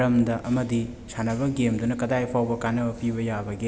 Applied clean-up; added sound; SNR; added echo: none; none; none; none.